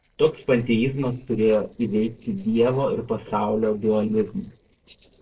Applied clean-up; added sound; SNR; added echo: neural separator model SepFormer DNS4.